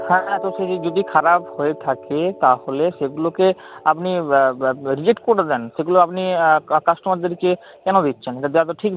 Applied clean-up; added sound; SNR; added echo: none; Piano; 18 dB; none.